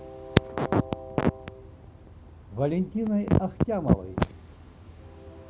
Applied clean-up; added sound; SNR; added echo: none; Train; 16 dB; none.